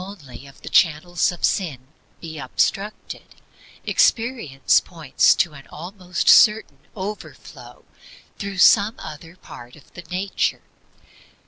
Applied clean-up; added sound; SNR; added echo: none; none; none; none.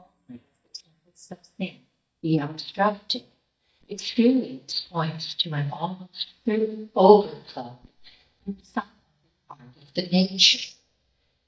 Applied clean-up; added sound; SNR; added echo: neural mask model DeepFilterNet 3.